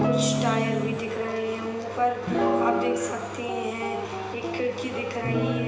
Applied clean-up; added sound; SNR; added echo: none; Guitar; 0 dB; reverberation time 2.0 s.